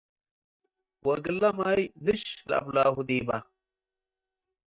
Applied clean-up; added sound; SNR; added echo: neural mask model DeepFilterNet 3.